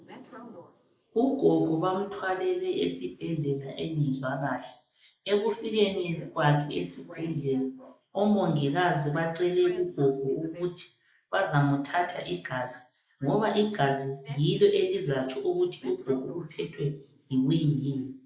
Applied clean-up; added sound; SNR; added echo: neural mask model Resemble Enhance denoiser.